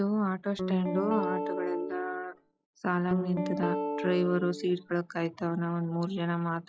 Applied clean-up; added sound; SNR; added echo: classical method log-MMSE.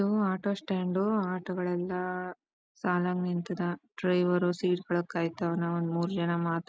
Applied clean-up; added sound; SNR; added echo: none; none; none; none.